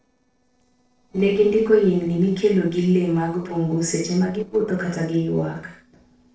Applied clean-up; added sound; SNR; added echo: neural separator model SepFormer DNS4.